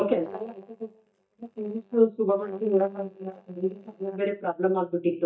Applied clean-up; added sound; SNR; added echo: neural mask model DeepFilterNet 3.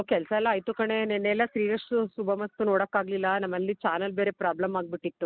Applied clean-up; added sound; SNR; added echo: none; none; none; none.